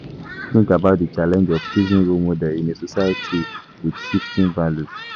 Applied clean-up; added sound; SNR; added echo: none; Thunderstorm; 14 dB; none.